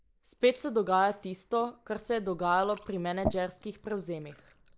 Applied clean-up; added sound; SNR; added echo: neural mask model Resemble Enhance denoiser.